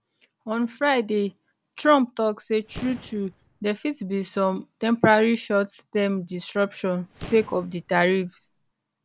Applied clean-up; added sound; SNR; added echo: none; Boom; 19 dB; none.